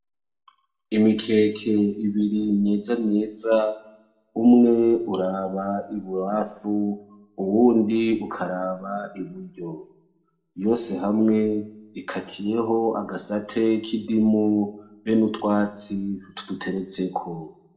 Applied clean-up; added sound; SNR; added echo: none; none; none; reverberation time 0.6 s.